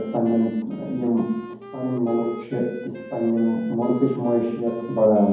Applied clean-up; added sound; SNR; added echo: none; Wind instrument, woodwind instrument; 16 dB; reverberation time 1.2 s.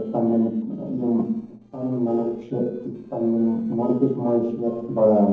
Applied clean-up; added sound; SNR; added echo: neural separator model SepFormer DNS4.